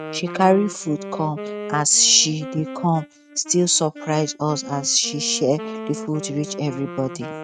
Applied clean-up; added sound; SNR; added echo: neural mask model RNNoise.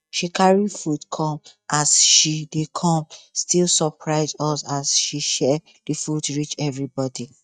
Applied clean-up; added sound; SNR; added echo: neural mask model DeepFilterNet 3.